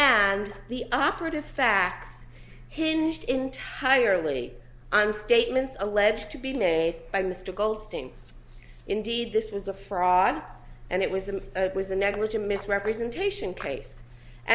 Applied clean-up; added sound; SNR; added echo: none; none; none; none.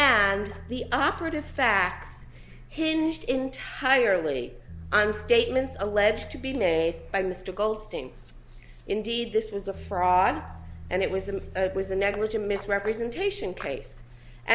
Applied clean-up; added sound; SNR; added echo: none; Bass guitar; 19 dB; none.